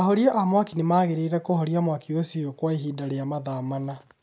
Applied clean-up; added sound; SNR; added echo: none; none; none; none.